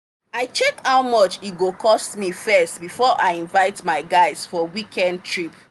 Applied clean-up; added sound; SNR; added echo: none; none; none; none.